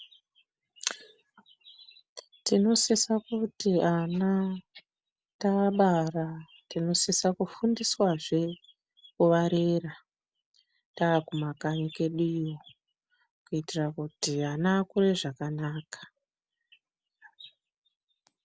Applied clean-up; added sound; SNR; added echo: none; none; none; none.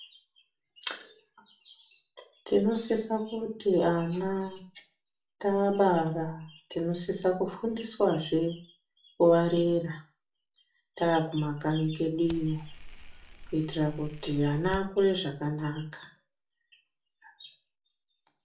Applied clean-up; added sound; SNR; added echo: none; Fire; 13 dB; reverberation time 0.3 s.